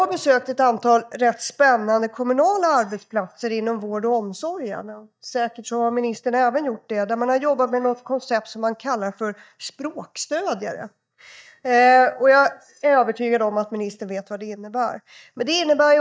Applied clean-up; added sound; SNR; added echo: neural mask model DeepFilterNet 3.